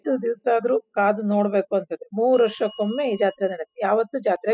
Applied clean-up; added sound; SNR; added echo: classical method spectral subtraction.